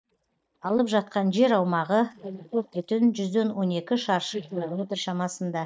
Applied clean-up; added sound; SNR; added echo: neural mask model DeepFilterNet 3.